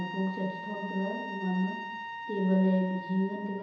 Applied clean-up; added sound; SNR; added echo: none; Trumpet; 9 dB; reverberation time 1.0 s.